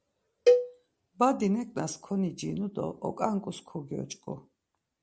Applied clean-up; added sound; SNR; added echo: none; Cowbell; -4 dB; none.